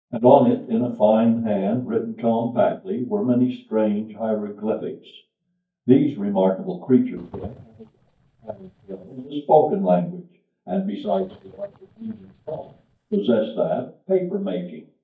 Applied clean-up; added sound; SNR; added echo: neural mask model DeepFilterNet 3.